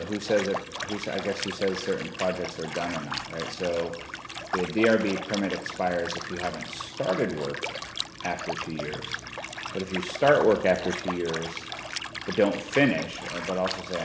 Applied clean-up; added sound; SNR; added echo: none; Liquid; 8 dB; none.